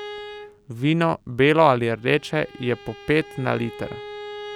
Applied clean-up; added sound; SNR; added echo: none; Bowed string instrument; 16 dB; none.